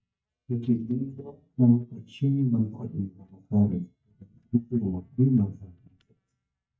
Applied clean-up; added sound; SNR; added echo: neural mask model DeepFilterNet 3.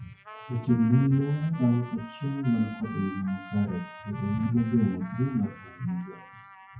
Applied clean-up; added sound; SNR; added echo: classical method WPE with log-MMSE.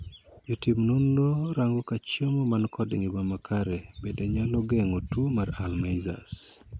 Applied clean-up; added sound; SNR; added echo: none; none; none; none.